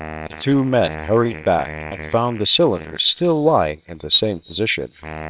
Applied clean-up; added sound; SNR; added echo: neural separator model SepFormer WHAMR!.